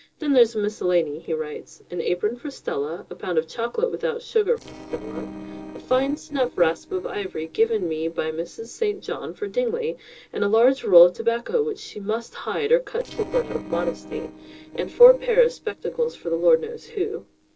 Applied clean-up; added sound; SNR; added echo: neural separator model SepFormer DNS4.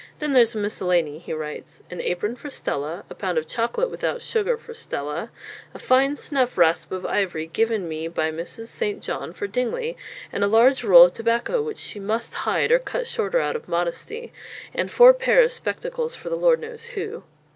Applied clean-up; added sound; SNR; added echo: none; none; none; none.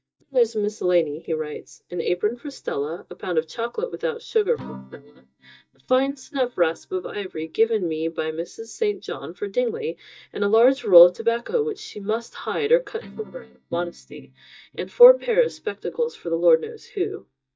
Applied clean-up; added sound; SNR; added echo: neural mask model DeepFilterNet 3.